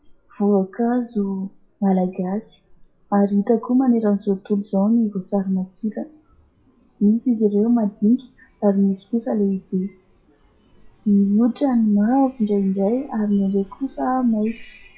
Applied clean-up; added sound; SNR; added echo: classical method WPE with log-MMSE.